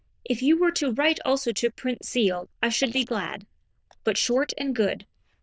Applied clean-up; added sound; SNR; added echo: neural diffusion model UNIVERSE++.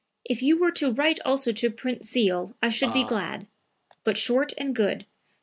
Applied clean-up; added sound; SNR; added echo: none; Burping, eructation; 7 dB; none.